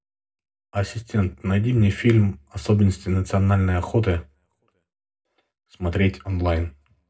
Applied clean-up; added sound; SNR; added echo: none; none; none; reverberation time 0.2 s.